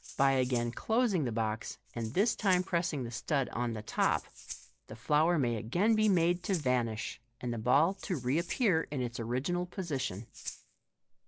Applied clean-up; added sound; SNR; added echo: none; Rattle (instrument); 19 dB; none.